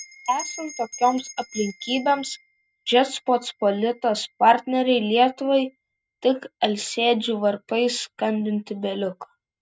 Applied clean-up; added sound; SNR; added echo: neural mask model RNNoise.